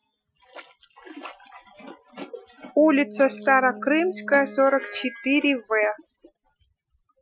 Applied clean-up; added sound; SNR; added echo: classical method Wiener filter.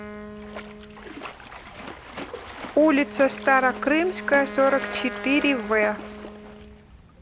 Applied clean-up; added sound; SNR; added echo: none; Splash, splatter + Wind instrument, woodwind instrument; 11 dB; none.